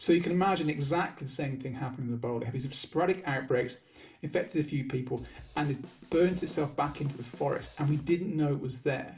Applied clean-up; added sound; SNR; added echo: none; Drum / Drum kit; 17 dB; reverberation time 0.4 s.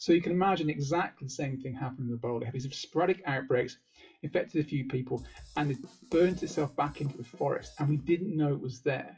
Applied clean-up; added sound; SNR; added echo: classical method WPE with log-MMSE.